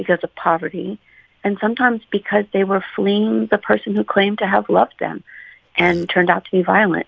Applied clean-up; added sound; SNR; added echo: none; Burping, eructation; 20 dB; none.